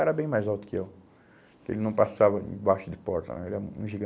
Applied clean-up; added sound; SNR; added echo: none; none; none; none.